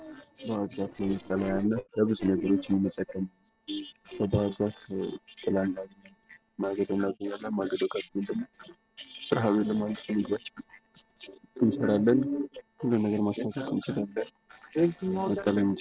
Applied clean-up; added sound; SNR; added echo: neural separator model SepFormer DNS4.